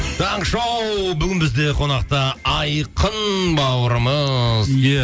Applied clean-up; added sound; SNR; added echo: none; none; none; none.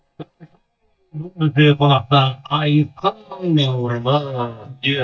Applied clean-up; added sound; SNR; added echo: neural mask model DeepFilterNet 3.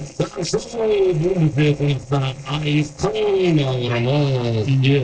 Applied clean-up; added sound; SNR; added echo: neural separator model SepFormer DNS4.